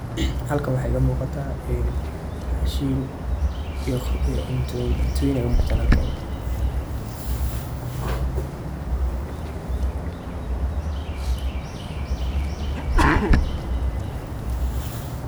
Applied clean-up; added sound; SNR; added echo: none; Sneeze + Bird; 0 dB; none.